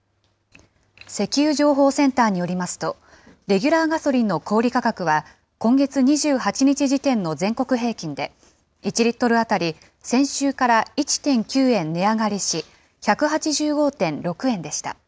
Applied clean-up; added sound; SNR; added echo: none; none; none; none.